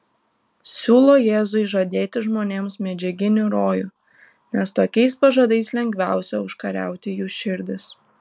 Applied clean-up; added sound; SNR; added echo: none; none; none; none.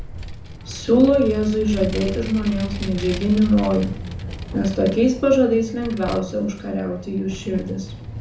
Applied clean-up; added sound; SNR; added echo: none; Vehicle; 11 dB; reverberation time 0.6 s.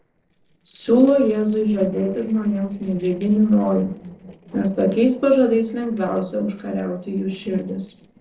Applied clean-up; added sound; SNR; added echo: neural separator model SepFormer DNS4.